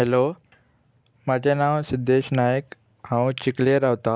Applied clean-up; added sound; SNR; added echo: none; none; none; none.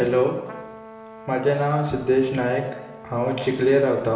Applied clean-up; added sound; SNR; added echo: none; Trumpet; 19 dB; reverberation time 1.0 s.